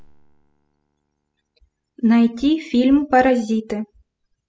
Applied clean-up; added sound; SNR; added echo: classical method spectral subtraction.